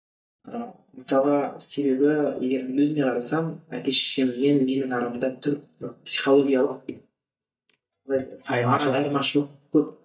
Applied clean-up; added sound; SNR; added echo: neural mask model DeepFilterNet 3.